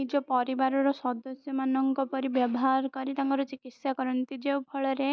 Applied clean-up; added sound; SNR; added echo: none; none; none; none.